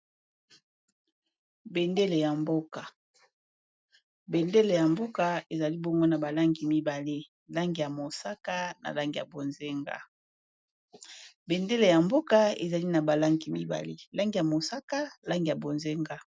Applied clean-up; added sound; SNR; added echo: none; none; none; none.